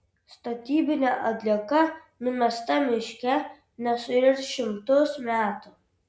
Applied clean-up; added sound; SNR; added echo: none; none; none; none.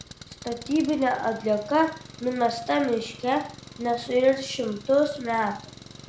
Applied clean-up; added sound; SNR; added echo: none; Engine; 18 dB; none.